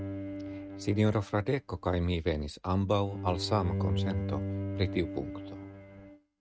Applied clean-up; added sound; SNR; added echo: neural mask model RNNoise.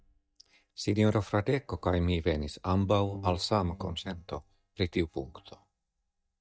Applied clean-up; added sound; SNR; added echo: neural mask model DeepFilterNet 3.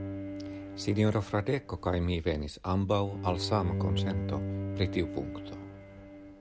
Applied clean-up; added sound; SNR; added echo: none; Bowed string instrument; 5 dB; none.